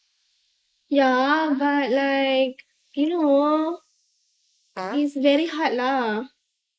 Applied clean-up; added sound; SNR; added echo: neural mask model Resemble Enhance denoiser.